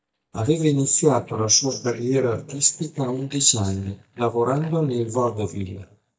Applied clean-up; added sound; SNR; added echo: neural mask model DeepFilterNet 3.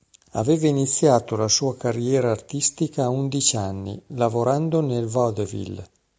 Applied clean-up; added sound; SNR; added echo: none; none; none; none.